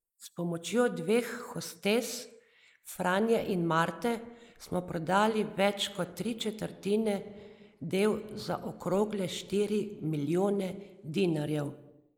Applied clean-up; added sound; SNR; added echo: neural mask model Resemble Enhance denoiser.